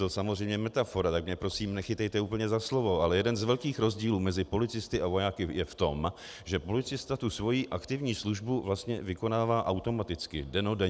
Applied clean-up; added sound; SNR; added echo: none; none; none; none.